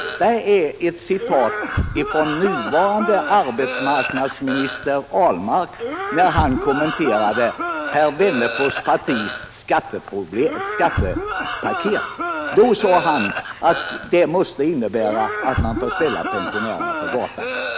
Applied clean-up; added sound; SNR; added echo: none; Cough; 6 dB; none.